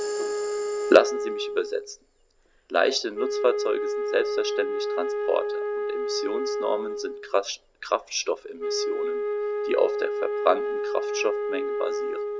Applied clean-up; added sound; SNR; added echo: none; Wind instrument, woodwind instrument; 1 dB; none.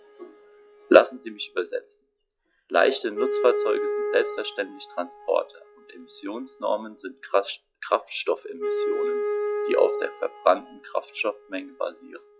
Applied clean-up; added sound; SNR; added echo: classical method log-MMSE.